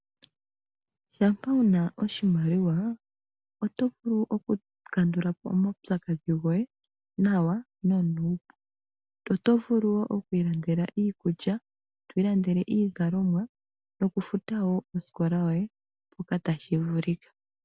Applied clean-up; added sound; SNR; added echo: none; none; none; none.